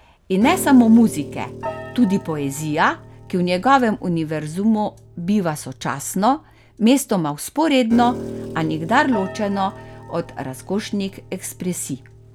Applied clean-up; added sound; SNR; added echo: none; Piano; 15 dB; none.